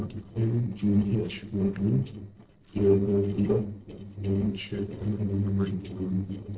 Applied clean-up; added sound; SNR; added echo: neural separator model SepFormer DNS4.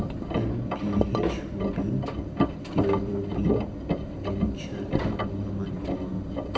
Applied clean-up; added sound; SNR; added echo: none; Engine; -4 dB; reverberation time 0.8 s.